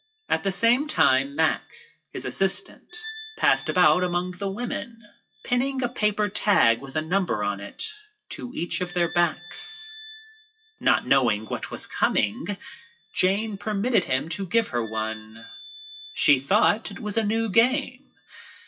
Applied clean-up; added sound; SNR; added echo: classical method WPE with log-MMSE.